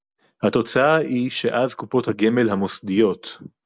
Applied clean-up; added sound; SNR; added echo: none; none; none; none.